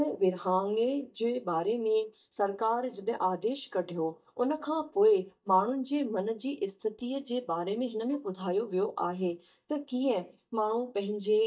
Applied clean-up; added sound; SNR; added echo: neural mask model DeepFilterNet 3.